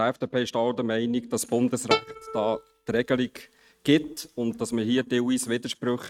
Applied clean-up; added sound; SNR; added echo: neural mask model RNNoise.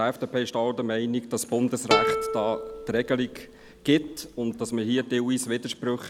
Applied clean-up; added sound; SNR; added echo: none; Plucked string instrument; 3 dB; none.